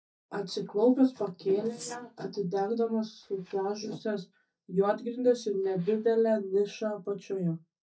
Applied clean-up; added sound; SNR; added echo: neural mask model DeepFilterNet 3.